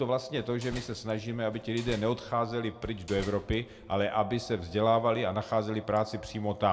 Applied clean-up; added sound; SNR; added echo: none; Slam; 17 dB; reverberation time 1.7 s.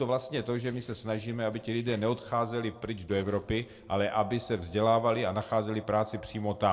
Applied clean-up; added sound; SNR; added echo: neural separator model SepFormer DNS4.